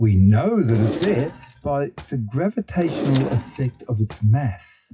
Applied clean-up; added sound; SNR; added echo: classical method WPE with log-MMSE.